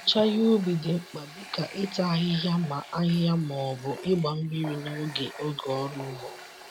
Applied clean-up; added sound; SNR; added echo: none; Water tap, faucet; 16 dB; none.